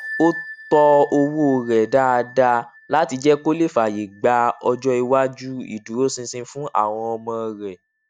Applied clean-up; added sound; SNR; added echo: none; Bell; 20 dB; none.